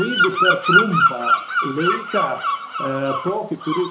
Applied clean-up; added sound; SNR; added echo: none; Bird vocalization, bird call, bird song; -4 dB; none.